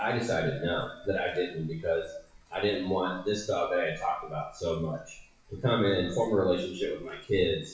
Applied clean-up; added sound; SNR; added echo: classical method WPE with log-MMSE.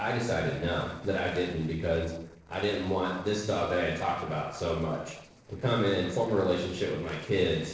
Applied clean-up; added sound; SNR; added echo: neural separator model SepFormer DNS4.